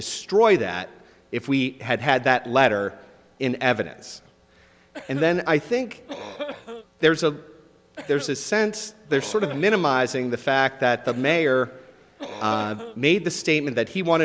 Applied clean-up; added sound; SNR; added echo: none; Cough; 16 dB; none.